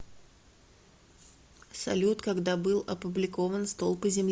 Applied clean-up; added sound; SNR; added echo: none; none; none; none.